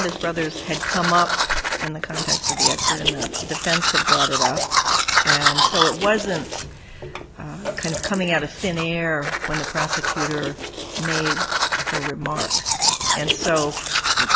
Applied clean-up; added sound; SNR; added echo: none; Domestic sounds, home sounds; -3 dB; none.